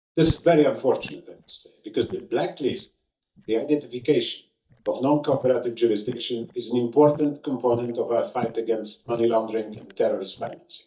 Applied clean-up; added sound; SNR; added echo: neural mask model DeepFilterNet 3.